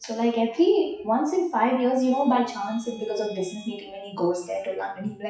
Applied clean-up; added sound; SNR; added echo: classical method WPE with log-MMSE.